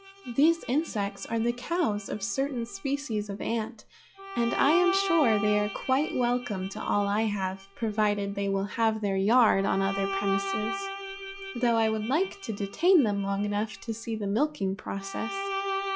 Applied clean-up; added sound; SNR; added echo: classical method log-MMSE.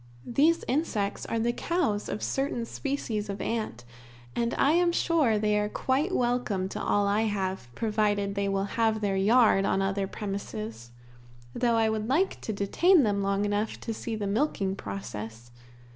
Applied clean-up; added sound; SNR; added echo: none; none; none; none.